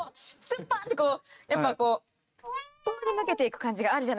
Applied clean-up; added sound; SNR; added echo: neural mask model RNNoise.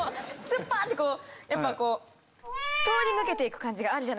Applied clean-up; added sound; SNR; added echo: none; Meow; 1 dB; none.